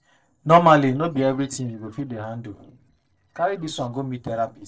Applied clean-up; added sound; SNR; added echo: neural separator model SepFormer DNS4.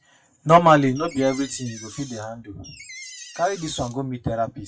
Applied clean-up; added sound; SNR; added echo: classical method WPE with log-MMSE.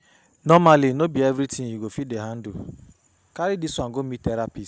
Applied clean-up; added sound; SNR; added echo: none; none; none; none.